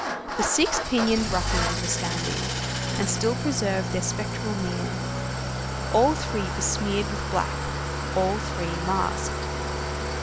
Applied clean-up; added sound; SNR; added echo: none; Idling / Engine starting; 0 dB; none.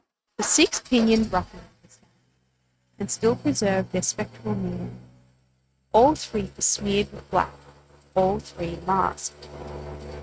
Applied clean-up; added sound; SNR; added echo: neural mask model RNNoise.